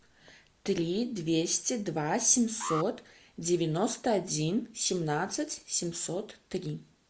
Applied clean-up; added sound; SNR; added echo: none; Alarm; 11 dB; none.